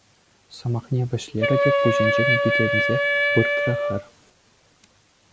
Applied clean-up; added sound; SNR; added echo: none; Wind instrument, woodwind instrument; -4 dB; none.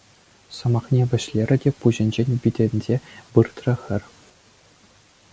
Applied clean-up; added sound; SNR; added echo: none; none; none; none.